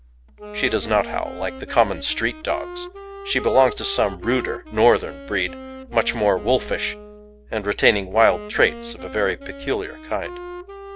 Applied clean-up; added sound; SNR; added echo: none; Wind instrument, woodwind instrument; 13 dB; none.